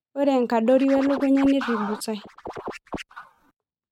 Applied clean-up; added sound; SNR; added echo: neural mask model RNNoise.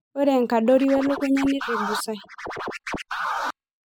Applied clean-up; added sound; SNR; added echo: classical method spectral subtraction.